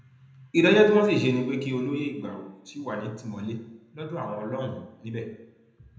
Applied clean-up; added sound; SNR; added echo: none; none; none; reverberation time 0.8 s.